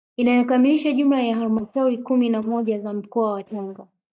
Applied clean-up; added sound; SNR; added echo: neural mask model DeepFilterNet 3.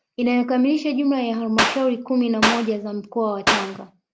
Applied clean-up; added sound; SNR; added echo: none; Clapping; 0 dB; none.